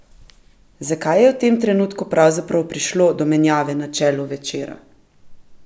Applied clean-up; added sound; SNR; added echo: none; none; none; none.